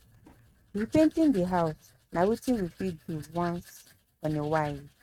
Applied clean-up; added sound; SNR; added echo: neural mask model RNNoise.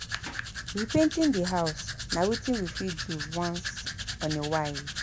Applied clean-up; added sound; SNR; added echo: none; Domestic sounds, home sounds; 5 dB; none.